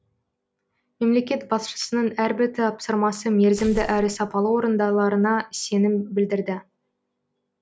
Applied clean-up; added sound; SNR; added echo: none; Tearing; 13 dB; none.